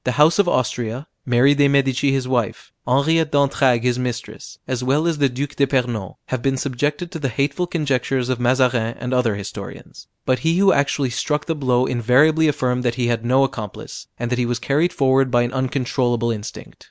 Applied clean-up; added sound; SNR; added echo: none; none; none; none.